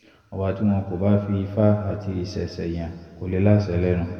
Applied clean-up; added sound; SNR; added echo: none; none; none; reverberation time 2.1 s.